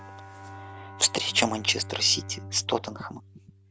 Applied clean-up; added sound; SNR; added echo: none; Bowed string instrument; 13 dB; none.